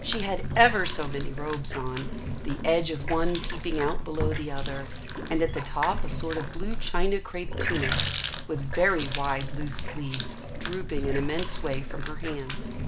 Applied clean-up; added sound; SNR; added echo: none; Water tap, faucet; 4 dB; none.